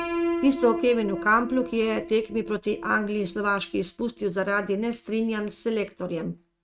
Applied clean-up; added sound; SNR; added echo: neural mask model RNNoise.